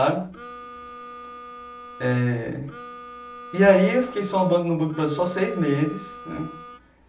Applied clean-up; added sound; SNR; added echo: none; Harmonica; 16 dB; reverberation time 0.3 s.